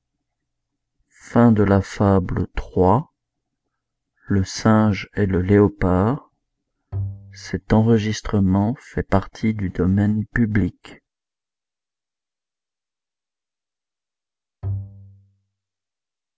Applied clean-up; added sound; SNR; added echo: none; Bowed string instrument; 11 dB; none.